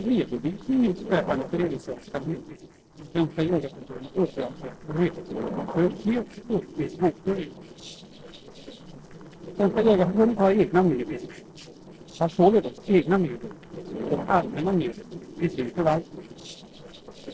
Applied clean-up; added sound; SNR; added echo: neural separator model SepFormer DNS4.